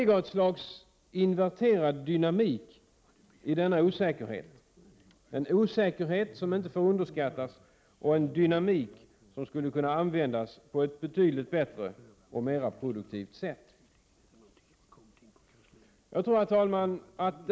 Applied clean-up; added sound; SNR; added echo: none; none; none; none.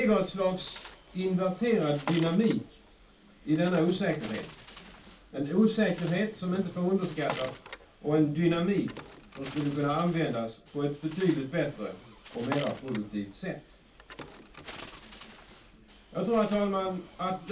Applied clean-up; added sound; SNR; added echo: none; Bird; 15 dB; reverberation time 0.2 s.